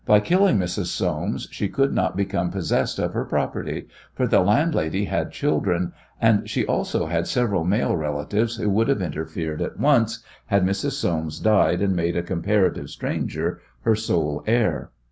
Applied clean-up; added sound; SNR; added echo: none; none; none; none.